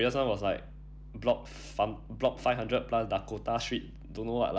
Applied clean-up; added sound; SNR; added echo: none; none; none; none.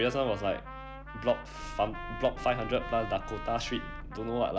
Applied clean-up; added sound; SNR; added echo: none; Trumpet + Engine; 10 dB; none.